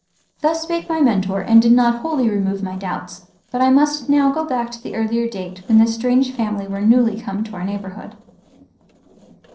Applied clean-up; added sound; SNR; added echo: neural separator model SepFormer DNS4.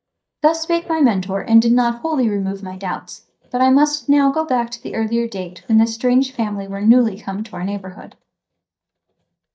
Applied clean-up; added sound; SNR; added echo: neural mask model DeepFilterNet 3.